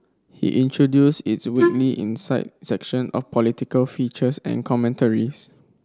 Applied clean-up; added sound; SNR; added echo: none; Wind instrument, woodwind instrument; 0 dB; none.